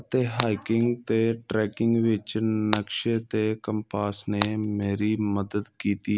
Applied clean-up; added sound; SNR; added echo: none; Shatter; 12 dB; none.